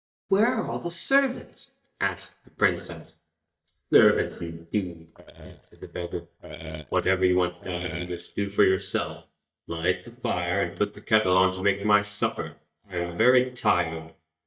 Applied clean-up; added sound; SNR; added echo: neural mask model DeepFilterNet 3.